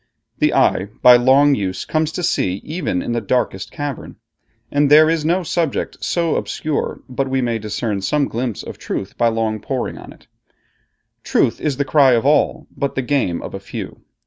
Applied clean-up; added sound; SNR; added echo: none; none; none; none.